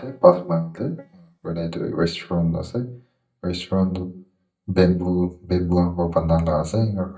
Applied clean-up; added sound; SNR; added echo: neural mask model DeepFilterNet 3.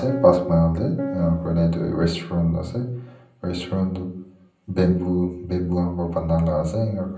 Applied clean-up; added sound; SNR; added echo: none; Piano; 7 dB; reverberation time 0.6 s.